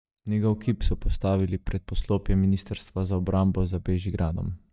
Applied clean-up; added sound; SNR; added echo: neural mask model DeepFilterNet 3.